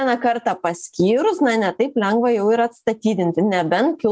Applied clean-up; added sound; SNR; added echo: none; none; none; none.